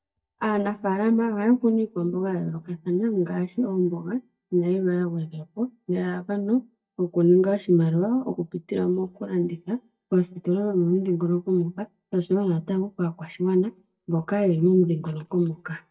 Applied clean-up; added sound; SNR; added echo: neural mask model DeepFilterNet 3.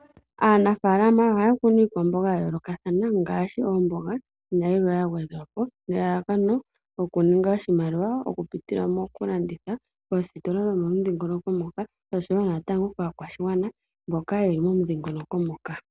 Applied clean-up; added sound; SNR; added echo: none; none; none; none.